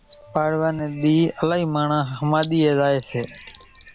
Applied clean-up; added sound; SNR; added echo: none; Bird; 10 dB; none.